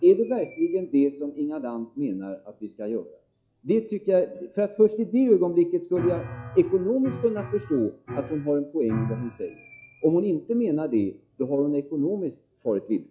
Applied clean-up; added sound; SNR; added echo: classical method log-MMSE.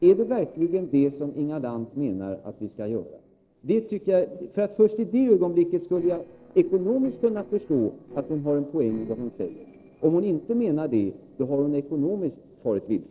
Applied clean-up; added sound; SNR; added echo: neural separator model SepFormer DNS4.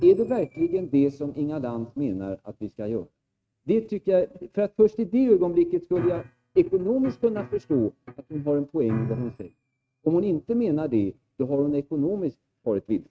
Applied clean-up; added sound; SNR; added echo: neural mask model RNNoise.